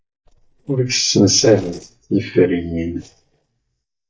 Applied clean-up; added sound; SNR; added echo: neural mask model DeepFilterNet 3.